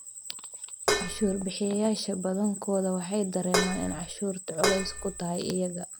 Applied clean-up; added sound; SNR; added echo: none; Dishes, pots, and pans; 0 dB; none.